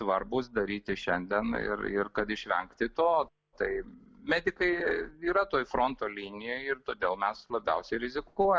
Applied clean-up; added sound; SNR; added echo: none; none; none; none.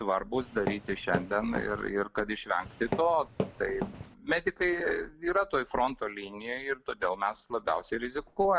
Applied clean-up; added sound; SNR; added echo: none; Walk, footsteps; 6 dB; none.